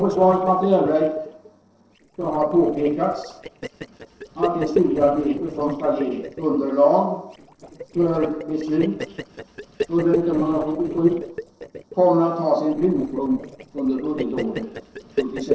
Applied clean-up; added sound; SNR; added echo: neural separator model SepFormer DNS4.